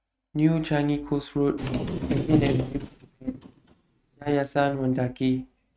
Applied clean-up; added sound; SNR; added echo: neural mask model RNNoise.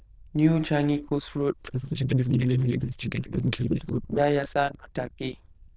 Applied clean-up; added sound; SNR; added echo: neural diffusion model UNIVERSE++.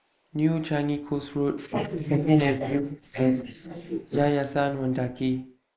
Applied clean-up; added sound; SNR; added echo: neural mask model Resemble Enhance denoiser.